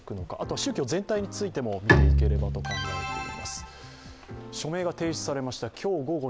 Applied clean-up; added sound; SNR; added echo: none; Bowed string instrument; -5 dB; none.